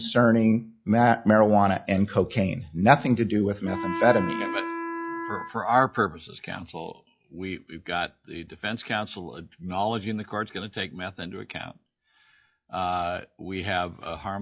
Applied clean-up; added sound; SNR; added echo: classical method log-MMSE.